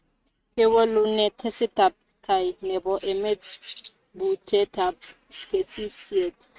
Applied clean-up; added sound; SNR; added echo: neural mask model RNNoise.